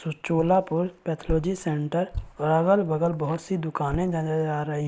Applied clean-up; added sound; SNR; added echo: neural mask model Resemble Enhance denoiser.